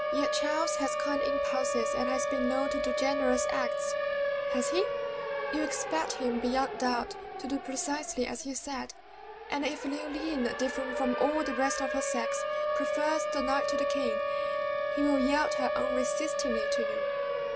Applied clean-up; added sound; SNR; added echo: none; Siren; -1 dB; none.